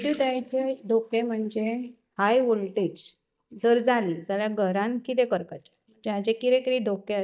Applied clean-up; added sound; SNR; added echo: neural mask model DeepFilterNet 3.